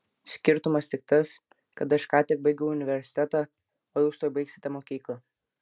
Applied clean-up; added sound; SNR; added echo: none; none; none; none.